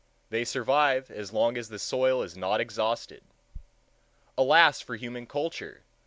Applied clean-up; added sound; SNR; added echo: none; none; none; none.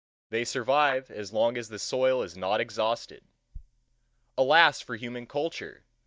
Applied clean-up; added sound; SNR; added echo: neural mask model DeepFilterNet 3.